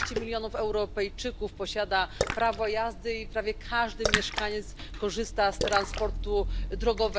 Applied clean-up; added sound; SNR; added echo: none; Splash, splatter; 4 dB; none.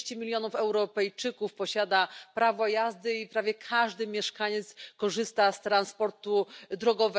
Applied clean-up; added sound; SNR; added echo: none; none; none; none.